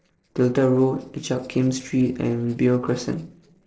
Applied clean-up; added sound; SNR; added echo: neural separator model SepFormer DNS4.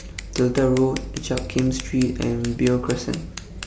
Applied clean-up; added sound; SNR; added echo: none; Scissors; 16 dB; none.